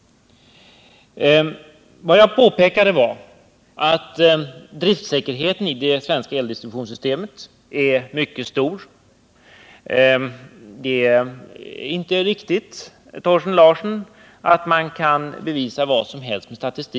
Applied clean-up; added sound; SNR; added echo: none; none; none; none.